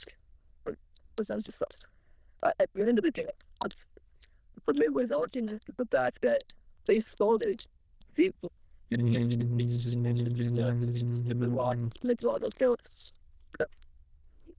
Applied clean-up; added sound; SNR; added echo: neural diffusion model UNIVERSE++.